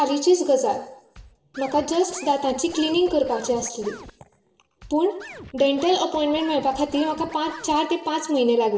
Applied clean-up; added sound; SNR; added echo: none; Scratching (performance technique); 19 dB; reverberation time 0.6 s.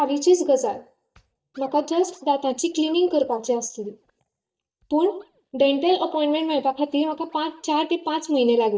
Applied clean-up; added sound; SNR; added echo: neural mask model DeepFilterNet 3.